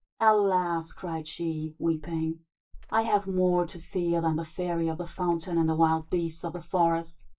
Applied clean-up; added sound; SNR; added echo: neural mask model DeepFilterNet 3.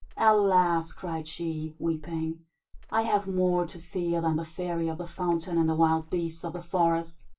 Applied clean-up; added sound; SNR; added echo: none; Water / Splash, splatter; 16 dB; reverberation time 0.2 s.